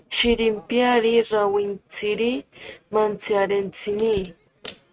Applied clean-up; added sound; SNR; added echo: neural mask model RNNoise.